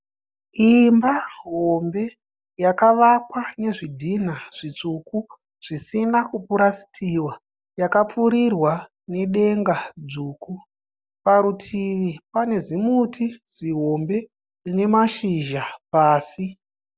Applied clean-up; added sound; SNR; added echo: none; none; none; none.